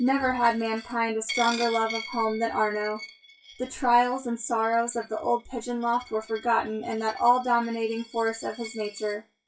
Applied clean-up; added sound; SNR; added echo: classical method WPE with log-MMSE.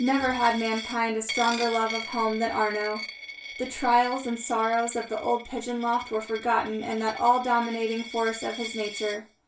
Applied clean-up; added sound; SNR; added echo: none; Coin (dropping); 12 dB; reverberation time 0.3 s.